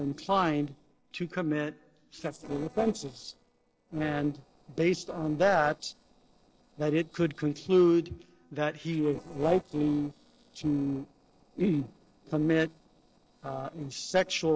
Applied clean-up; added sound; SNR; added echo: neural separator model SepFormer DNS4.